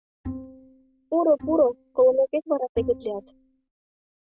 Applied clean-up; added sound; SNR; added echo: neural mask model RNNoise.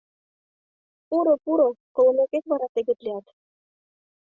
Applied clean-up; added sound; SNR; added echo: none; none; none; none.